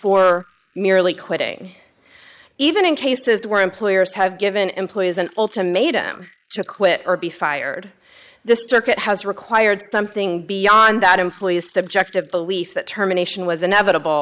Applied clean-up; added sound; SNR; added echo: neural mask model Resemble Enhance denoiser.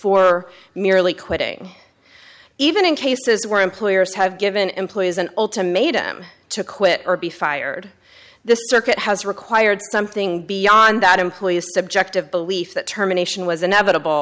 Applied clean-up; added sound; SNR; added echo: none; none; none; none.